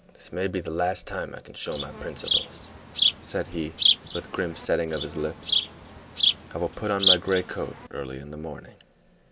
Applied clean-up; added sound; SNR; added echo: none; Insect; -3 dB; none.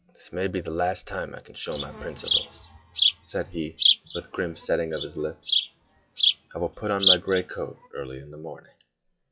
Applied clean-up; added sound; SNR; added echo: classical method log-MMSE.